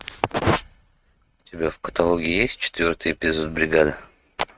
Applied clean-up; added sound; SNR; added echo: neural mask model RNNoise.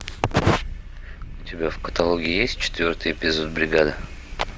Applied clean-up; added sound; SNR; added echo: none; Purr + Wind; 10 dB; none.